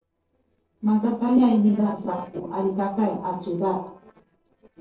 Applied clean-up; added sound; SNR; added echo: neural separator model SepFormer DNS4.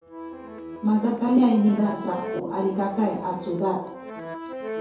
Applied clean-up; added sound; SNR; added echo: none; Accordion; 12 dB; reverberation time 2.3 s.